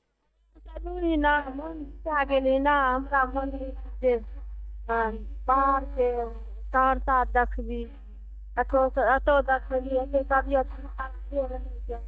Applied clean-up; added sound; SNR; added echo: neural mask model DeepFilterNet 3.